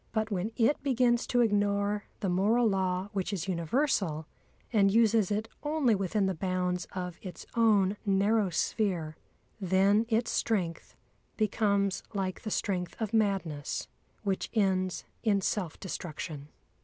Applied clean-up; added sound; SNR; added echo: none; none; none; none.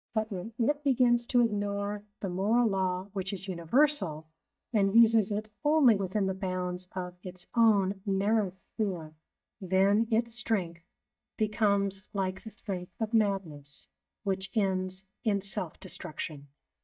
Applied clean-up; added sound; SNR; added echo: neural mask model DeepFilterNet 3.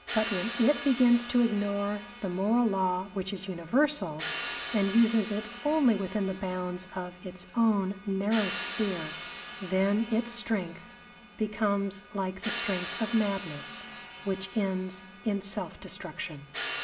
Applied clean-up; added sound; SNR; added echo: none; Crash cymbal; 11 dB; reverberation time 1.6 s.